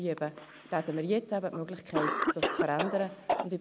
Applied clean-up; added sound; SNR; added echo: none; Cough; 1 dB; none.